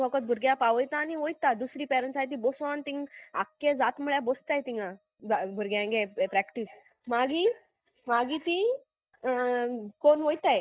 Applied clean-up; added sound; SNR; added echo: neural mask model DeepFilterNet 3.